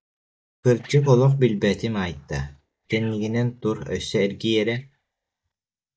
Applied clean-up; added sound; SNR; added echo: neural mask model DeepFilterNet 3.